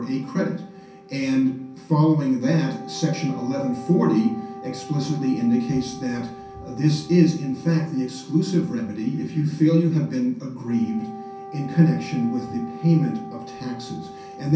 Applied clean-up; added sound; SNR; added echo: none; Wind instrument, woodwind instrument; 17 dB; reverberation time 0.6 s.